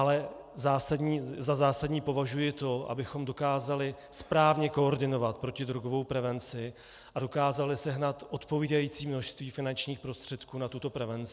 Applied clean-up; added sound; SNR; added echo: none; none; none; none.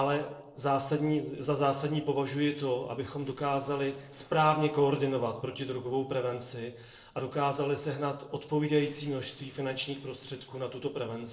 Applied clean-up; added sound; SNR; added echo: neural separator model SepFormer DNS4.